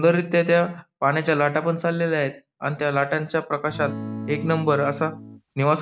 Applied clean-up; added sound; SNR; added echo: none; Acoustic guitar / Strum; 11 dB; none.